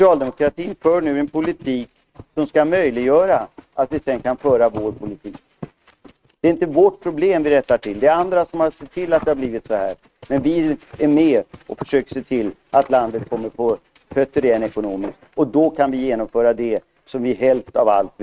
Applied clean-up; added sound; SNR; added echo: neural mask model RNNoise.